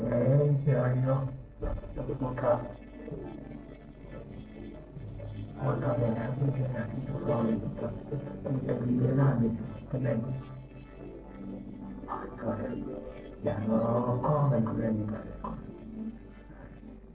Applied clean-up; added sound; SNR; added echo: neural separator model SepFormer DNS4.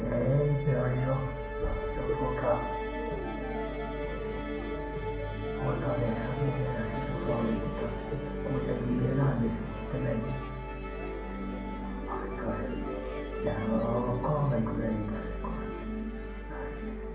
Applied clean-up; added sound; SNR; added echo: none; Musical instrument; 4 dB; reverberation time 0.7 s.